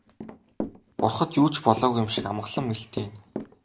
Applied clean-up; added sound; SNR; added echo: none; Walk, footsteps / Run; 11 dB; none.